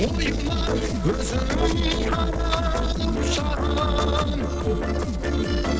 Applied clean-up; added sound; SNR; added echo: neural separator model SepFormer DNS4.